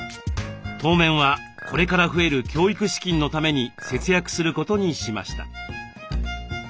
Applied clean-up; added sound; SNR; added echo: none; Chink, clink; 19 dB; none.